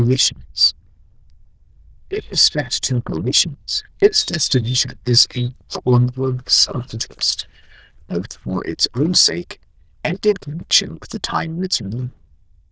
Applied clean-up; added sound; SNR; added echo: neural diffusion model UNIVERSE++.